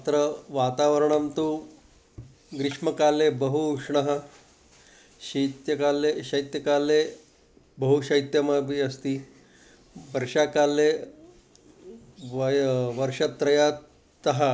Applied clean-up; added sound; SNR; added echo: none; none; none; none.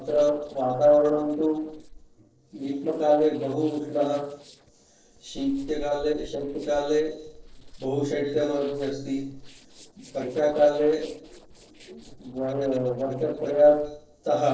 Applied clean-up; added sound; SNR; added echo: neural separator model SepFormer DNS4.